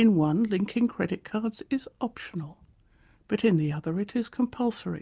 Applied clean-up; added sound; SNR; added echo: none; none; none; none.